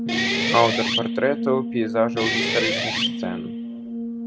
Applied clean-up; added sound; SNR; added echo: none; Brass instrument + Guitar; 0 dB; none.